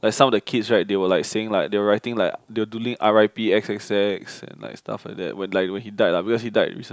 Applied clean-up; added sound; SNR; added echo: none; none; none; none.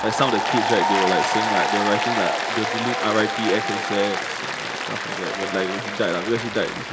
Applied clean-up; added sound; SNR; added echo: none; Applause; -1 dB; reverberation time 0.4 s.